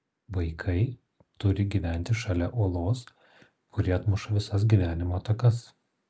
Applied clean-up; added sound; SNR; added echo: none; none; none; none.